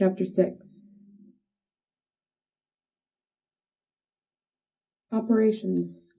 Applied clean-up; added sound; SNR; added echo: none; none; none; reverberation time 0.3 s.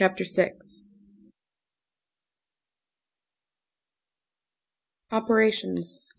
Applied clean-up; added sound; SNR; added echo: none; none; none; none.